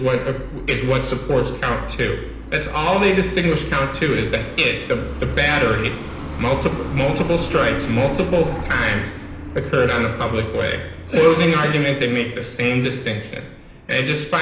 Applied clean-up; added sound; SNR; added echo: none; Truck; 11 dB; reverberation time 0.9 s.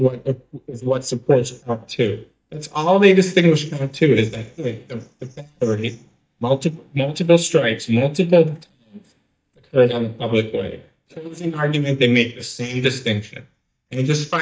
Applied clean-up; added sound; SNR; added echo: neural mask model DeepFilterNet 3.